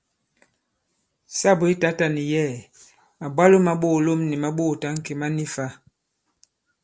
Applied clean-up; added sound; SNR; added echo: none; none; none; none.